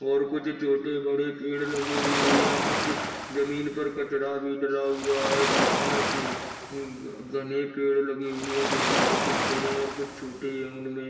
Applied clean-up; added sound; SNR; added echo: none; Waves, surf; 0 dB; reverberation time 1.3 s.